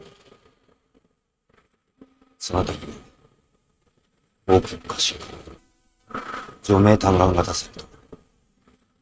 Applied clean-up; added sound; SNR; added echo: neural mask model RNNoise.